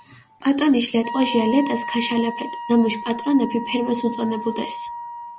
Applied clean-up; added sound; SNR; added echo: none; Wind instrument, woodwind instrument; 10 dB; none.